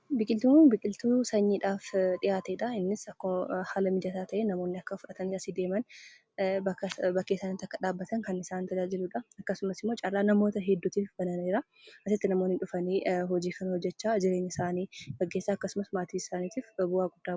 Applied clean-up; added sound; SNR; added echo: none; none; none; none.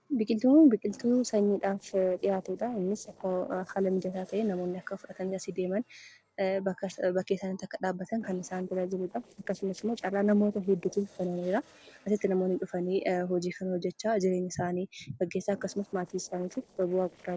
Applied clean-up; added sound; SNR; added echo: neural separator model SepFormer DNS4.